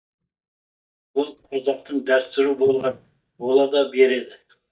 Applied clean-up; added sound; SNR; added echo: neural mask model DeepFilterNet 3.